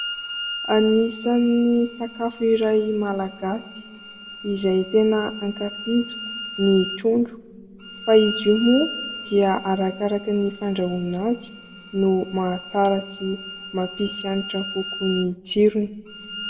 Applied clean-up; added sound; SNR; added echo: none; Bowed string instrument; 12 dB; reverberation time 0.8 s.